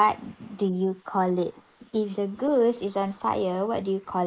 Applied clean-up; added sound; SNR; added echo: neural mask model Resemble Enhance denoiser.